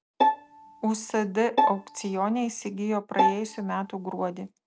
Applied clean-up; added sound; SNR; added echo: none; Bowed string instrument; 0 dB; none.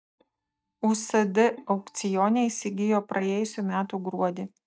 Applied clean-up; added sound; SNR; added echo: neural mask model DeepFilterNet 3.